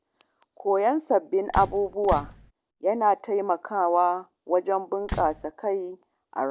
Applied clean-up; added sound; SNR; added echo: none; Slam; 9 dB; none.